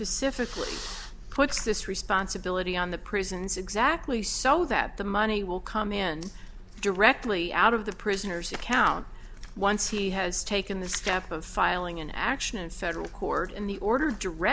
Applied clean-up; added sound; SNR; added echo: none; none; none; none.